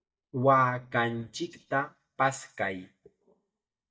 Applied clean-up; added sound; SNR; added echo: neural mask model DeepFilterNet 3.